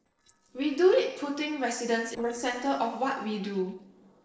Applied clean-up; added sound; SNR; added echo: neural separator model SepFormer DNS4.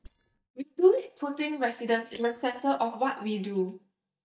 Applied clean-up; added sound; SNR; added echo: neural mask model DeepFilterNet 3.